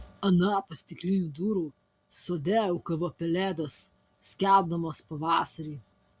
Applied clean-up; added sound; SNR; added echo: none; none; none; none.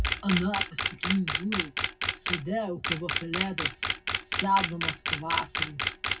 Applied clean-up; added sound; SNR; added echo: none; Camera; -1 dB; reverberation time 0.4 s.